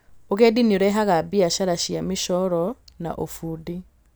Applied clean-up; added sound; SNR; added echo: none; none; none; none.